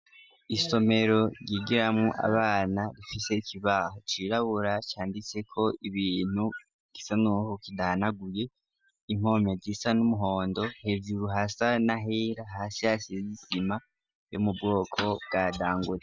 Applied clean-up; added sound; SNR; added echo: none; none; none; none.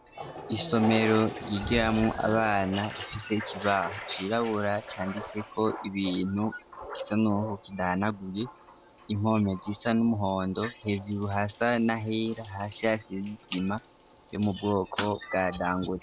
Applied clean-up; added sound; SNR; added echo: none; Toilet flush; 13 dB; none.